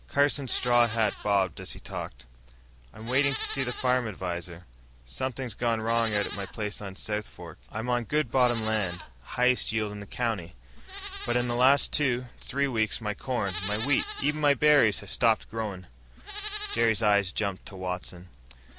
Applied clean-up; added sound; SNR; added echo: none; Livestock, farm animals, working animals; 14 dB; none.